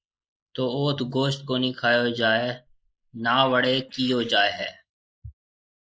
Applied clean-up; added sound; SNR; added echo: neural mask model Resemble Enhance denoiser.